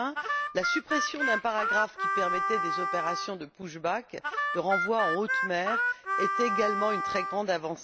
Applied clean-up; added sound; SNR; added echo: none; Harmonica; -1 dB; none.